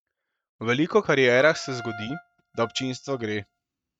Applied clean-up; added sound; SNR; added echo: neural mask model RNNoise.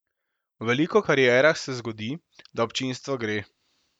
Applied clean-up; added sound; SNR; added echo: none; none; none; none.